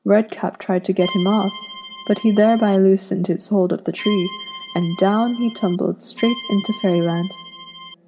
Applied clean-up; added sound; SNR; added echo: none; Accordion; 12 dB; reverberation time 2.0 s.